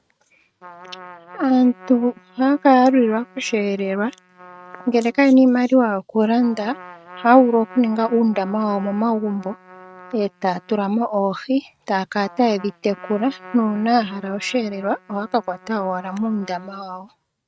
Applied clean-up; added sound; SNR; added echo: neural mask model RNNoise.